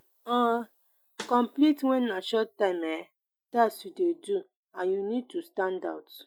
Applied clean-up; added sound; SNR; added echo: classical method Wiener filter.